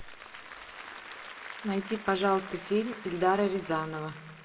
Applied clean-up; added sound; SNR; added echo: none; Applause; 14 dB; reverberation time 0.8 s.